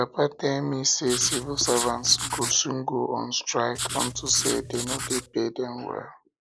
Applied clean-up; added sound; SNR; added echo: none; Writing; 3 dB; none.